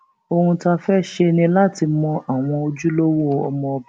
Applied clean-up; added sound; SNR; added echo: none; none; none; none.